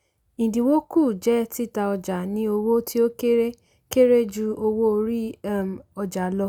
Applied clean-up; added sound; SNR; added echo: none; none; none; none.